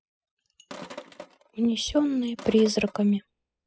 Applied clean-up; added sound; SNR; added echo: classical method spectral subtraction.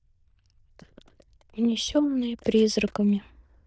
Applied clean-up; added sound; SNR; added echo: neural diffusion model UNIVERSE++.